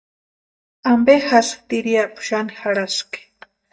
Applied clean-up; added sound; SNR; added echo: neural mask model DeepFilterNet 3.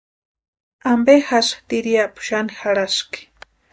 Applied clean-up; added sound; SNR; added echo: none; none; none; none.